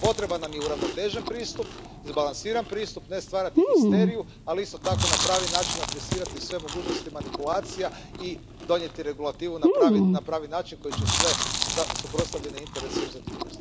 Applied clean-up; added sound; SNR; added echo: none; Chewing, mastication; -3 dB; none.